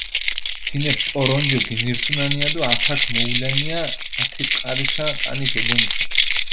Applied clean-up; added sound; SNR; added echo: none; Keys jangling; -5 dB; none.